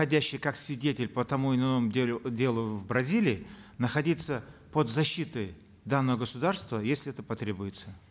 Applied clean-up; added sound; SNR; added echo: none; none; none; none.